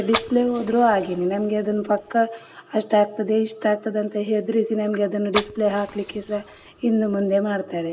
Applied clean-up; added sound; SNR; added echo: none; Fire; 11 dB; none.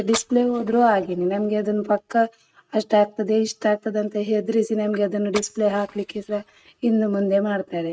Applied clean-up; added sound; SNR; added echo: neural mask model RNNoise.